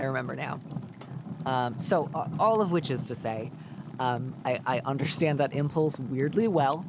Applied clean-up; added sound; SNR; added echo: none; Fire; 10 dB; none.